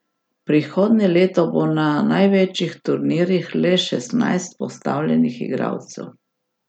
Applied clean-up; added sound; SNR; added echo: none; none; none; none.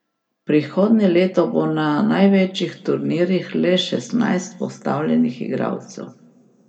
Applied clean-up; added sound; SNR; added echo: none; none; none; reverberation time 1.4 s.